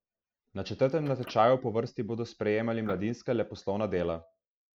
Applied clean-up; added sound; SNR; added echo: neural mask model Resemble Enhance denoiser.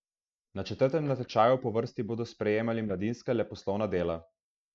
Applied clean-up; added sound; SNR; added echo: neural mask model DeepFilterNet 3.